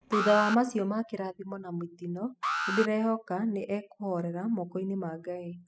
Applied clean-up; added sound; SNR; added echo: classical method spectral subtraction.